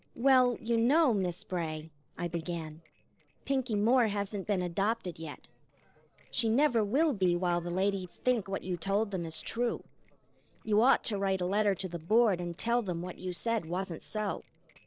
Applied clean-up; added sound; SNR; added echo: neural separator model SepFormer DNS4.